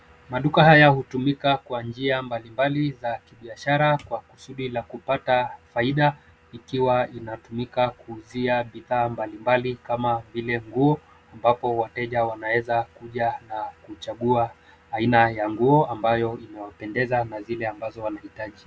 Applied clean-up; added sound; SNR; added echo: none; none; none; none.